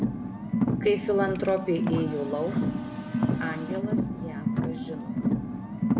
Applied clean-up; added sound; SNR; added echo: none; Car; -3 dB; reverberation time 0.5 s.